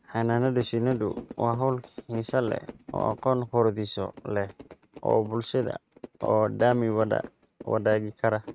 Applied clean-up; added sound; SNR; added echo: neural mask model RNNoise.